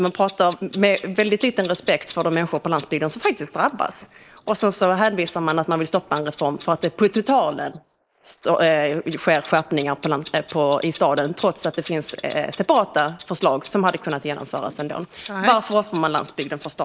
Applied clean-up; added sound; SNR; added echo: neural mask model Resemble Enhance denoiser.